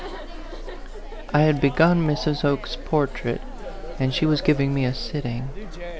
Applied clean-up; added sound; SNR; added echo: none; Chatter; 15 dB; none.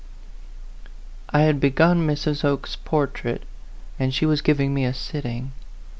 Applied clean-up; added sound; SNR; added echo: none; none; none; none.